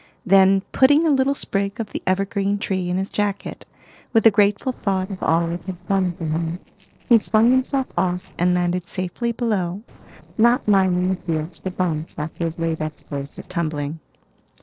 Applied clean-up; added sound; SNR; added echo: neural separator model SepFormer DNS4.